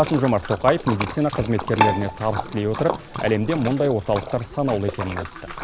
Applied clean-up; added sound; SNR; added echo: none; Bowed string instrument + Splash, splatter; 6 dB; none.